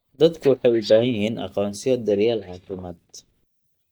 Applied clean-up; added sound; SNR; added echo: neural mask model DeepFilterNet 3.